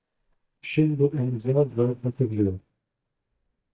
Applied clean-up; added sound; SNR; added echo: neural mask model DeepFilterNet 3.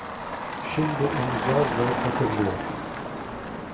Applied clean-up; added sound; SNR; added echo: none; Motor vehicle (road); 1 dB; reverberation time 0.3 s.